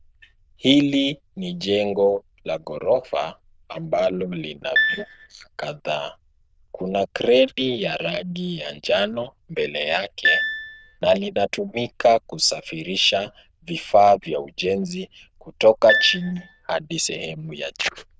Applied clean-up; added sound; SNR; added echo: neural diffusion model UNIVERSE++.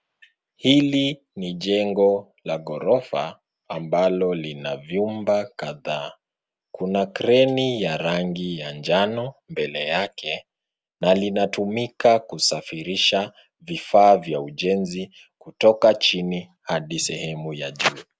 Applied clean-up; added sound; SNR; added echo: none; none; none; none.